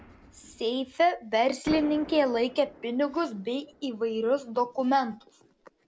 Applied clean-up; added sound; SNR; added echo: none; Fireworks; 18 dB; none.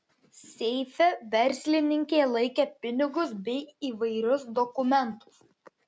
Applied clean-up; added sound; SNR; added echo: none; none; none; none.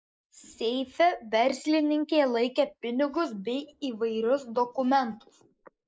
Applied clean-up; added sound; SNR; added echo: neural mask model Resemble Enhance denoiser.